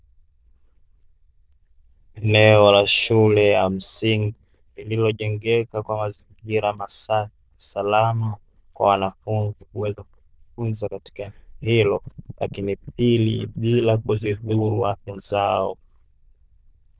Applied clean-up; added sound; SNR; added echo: neural diffusion model UNIVERSE++.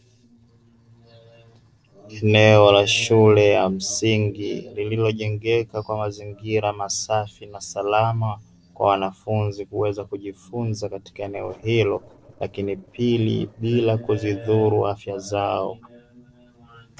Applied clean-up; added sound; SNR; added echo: neural separator model SepFormer DNS4.